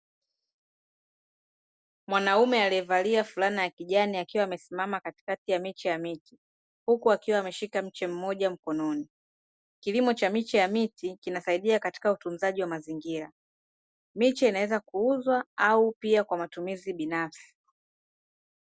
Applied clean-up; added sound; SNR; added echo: none; none; none; none.